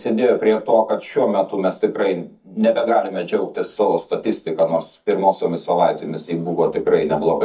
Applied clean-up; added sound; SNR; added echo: neural mask model DeepFilterNet 3.